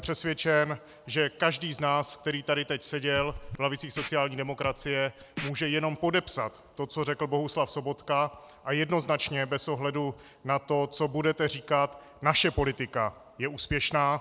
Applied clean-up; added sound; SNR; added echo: none; Scratching (performance technique); 13 dB; none.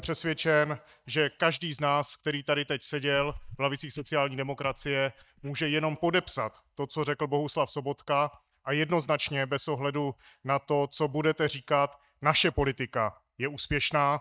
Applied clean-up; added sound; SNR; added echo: neural mask model DeepFilterNet 3.